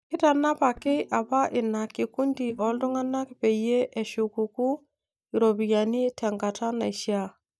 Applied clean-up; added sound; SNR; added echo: neural mask model DeepFilterNet 3.